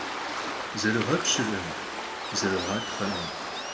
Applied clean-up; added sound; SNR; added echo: none; Waves, surf; 2 dB; reverberation time 0.6 s.